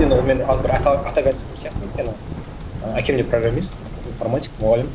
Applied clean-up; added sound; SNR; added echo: none; Thunder; 6 dB; none.